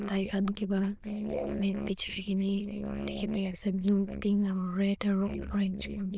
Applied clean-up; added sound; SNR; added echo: neural diffusion model UNIVERSE++.